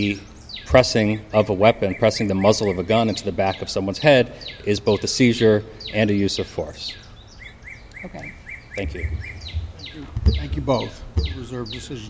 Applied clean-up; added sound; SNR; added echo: none; Bird vocalization, bird call, bird song; 17 dB; none.